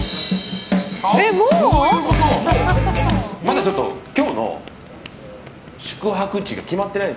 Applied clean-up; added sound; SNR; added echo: none; none; none; none.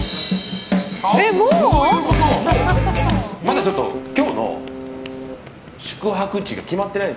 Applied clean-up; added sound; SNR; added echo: none; Keyboard (musical); 12 dB; none.